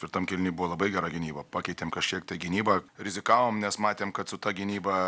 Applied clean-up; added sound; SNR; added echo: none; none; none; none.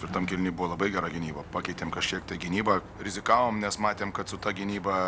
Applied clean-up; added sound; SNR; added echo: none; Sliding door; 14 dB; none.